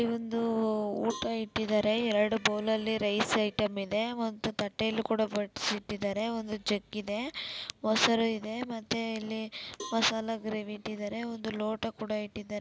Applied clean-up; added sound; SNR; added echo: none; Cowbell; 19 dB; none.